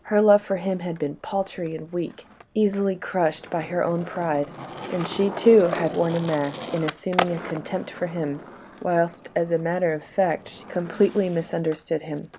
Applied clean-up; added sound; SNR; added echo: none; Skateboard; 12 dB; none.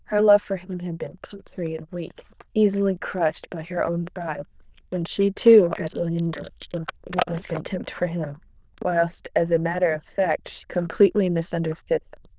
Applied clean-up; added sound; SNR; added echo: neural diffusion model UNIVERSE++.